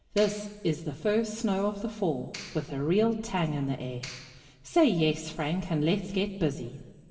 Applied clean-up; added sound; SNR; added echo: none; Clapping; 20 dB; reverberation time 2.3 s.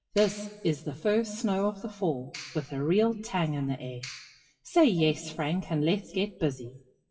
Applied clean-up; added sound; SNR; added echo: classical method WPE with log-MMSE.